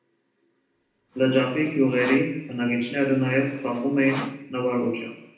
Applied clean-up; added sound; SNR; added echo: none; Sawing; 16 dB; reverberation time 0.8 s.